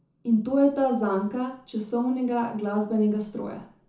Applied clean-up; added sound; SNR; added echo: none; none; none; reverberation time 0.6 s.